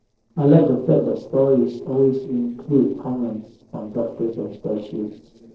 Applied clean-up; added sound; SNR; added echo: neural separator model SepFormer DNS4.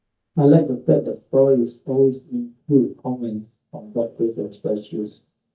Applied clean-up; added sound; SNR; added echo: neural mask model DeepFilterNet 3.